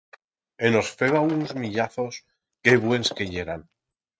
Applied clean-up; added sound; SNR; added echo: neural mask model RNNoise.